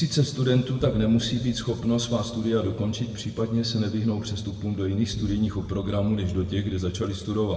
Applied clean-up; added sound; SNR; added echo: none; Boom; 17 dB; reverberation time 1.4 s.